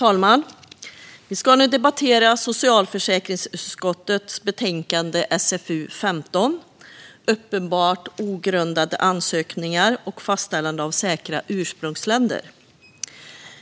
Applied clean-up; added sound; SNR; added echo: none; none; none; none.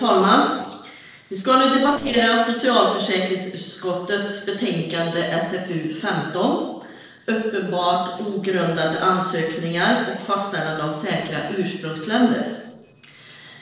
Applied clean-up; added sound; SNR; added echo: neural separator model SepFormer DNS4.